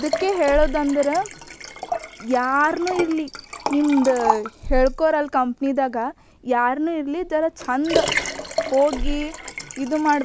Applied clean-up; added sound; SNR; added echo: none; Liquid; 6 dB; none.